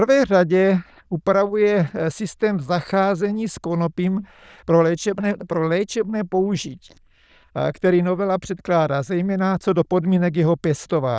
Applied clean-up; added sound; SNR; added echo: neural diffusion model UNIVERSE++.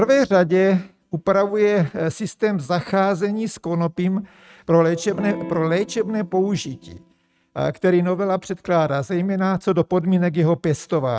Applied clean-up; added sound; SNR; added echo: neural mask model RNNoise.